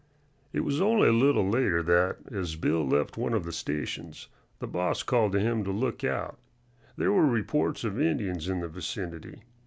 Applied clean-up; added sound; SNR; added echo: none; none; none; none.